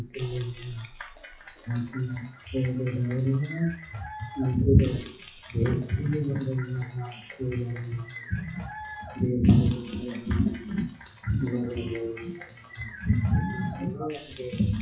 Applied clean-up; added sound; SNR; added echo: classical method WPE with log-MMSE.